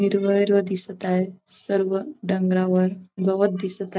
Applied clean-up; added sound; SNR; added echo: none; none; none; none.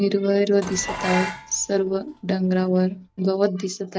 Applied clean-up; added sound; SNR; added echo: none; Dishes, pots, and pans; 11 dB; none.